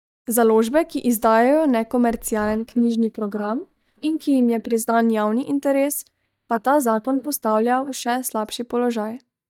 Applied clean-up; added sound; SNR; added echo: neural mask model DeepFilterNet 3.